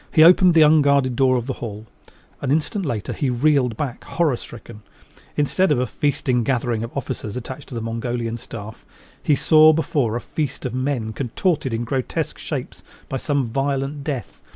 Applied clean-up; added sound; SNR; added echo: none; none; none; none.